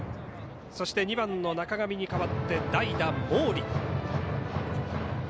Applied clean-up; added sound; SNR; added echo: none; none; none; none.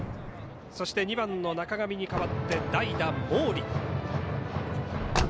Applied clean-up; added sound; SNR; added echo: none; Car; 9 dB; none.